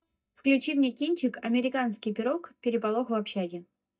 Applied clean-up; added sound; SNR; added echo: neural mask model DeepFilterNet 3.